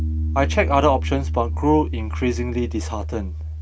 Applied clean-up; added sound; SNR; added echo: none; Piano; 2 dB; none.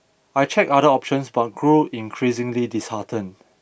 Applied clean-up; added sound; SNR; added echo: none; none; none; none.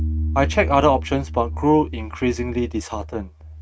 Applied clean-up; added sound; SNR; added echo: neural mask model RNNoise.